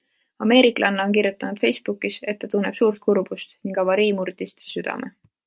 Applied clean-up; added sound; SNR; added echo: none; none; none; none.